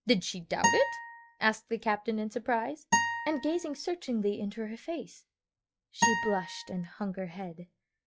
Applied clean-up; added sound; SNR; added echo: classical method log-MMSE.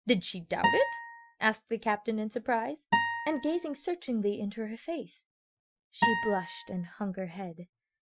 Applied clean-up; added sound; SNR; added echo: classical method Wiener filter.